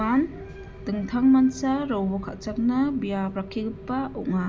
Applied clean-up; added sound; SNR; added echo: none; Rain; 17 dB; none.